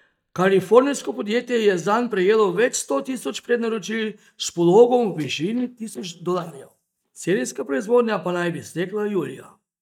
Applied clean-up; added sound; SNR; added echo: neural mask model DeepFilterNet 3.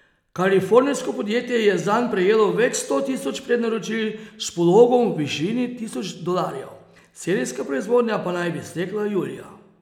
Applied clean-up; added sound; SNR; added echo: none; none; none; none.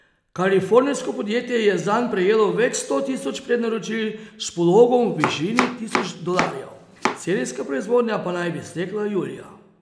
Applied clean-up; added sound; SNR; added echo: none; Domestic sounds, home sounds; 5 dB; none.